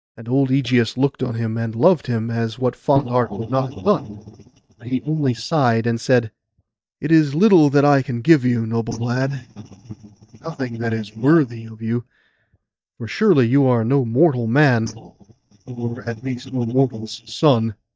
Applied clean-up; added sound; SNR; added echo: neural mask model DeepFilterNet 3.